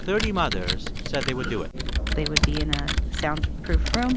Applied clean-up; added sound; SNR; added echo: none; Computer keyboard; -3 dB; none.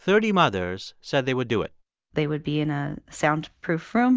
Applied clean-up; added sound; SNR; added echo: none; none; none; none.